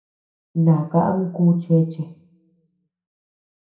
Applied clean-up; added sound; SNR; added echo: none; none; none; reverberation time 0.5 s.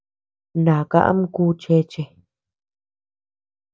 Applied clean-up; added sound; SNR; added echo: none; none; none; none.